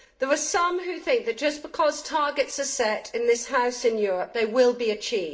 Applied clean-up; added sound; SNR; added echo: none; none; none; reverberation time 0.4 s.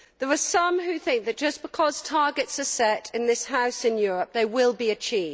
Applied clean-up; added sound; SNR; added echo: none; none; none; none.